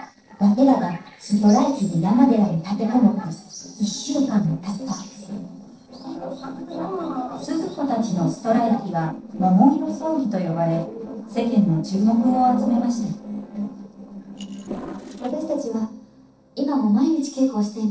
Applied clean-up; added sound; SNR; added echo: neural separator model SepFormer DNS4.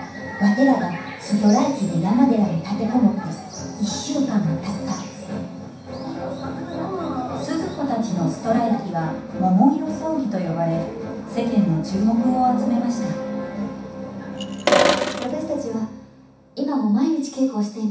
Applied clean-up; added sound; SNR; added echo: none; Sink (filling or washing); -2 dB; reverberation time 0.7 s.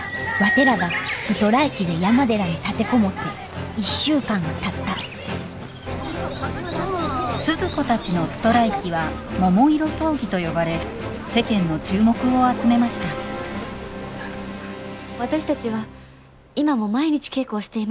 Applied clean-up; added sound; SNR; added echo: none; none; none; none.